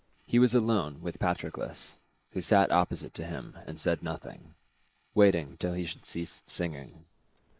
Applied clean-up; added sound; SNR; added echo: neural mask model Resemble Enhance denoiser.